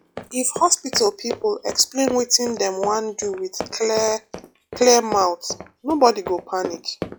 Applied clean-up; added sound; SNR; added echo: classical method log-MMSE.